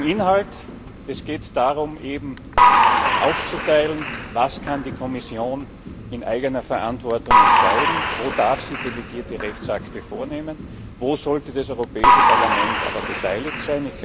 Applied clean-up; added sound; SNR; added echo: none; Applause / Crowd; -3 dB; none.